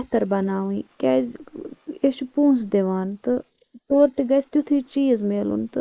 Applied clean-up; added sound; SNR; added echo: neural mask model Resemble Enhance denoiser.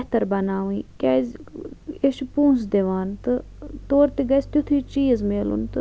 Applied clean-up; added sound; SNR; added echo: none; none; none; none.